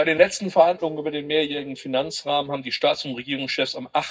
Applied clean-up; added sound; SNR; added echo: neural mask model DeepFilterNet 3.